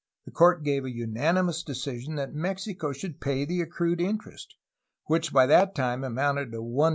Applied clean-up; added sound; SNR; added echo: none; none; none; none.